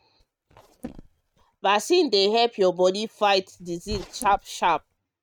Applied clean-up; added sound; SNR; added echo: neural mask model RNNoise.